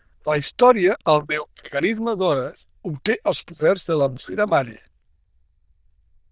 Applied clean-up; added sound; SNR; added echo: neural diffusion model UNIVERSE++.